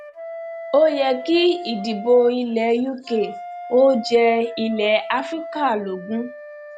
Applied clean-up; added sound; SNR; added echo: none; Wind instrument, woodwind instrument; 13 dB; none.